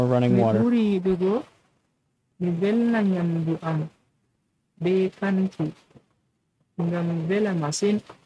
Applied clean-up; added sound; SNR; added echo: neural mask model RNNoise.